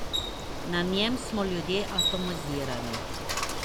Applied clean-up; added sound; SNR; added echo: none; Bicycle; 0 dB; none.